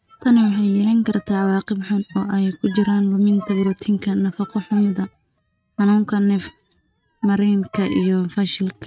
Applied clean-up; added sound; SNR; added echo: neural mask model RNNoise.